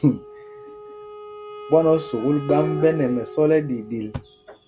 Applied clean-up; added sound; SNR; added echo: none; Wind instrument, woodwind instrument + Dishes, pots, and pans; 11 dB; none.